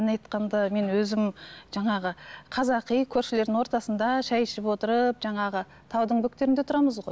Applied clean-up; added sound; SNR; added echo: none; none; none; none.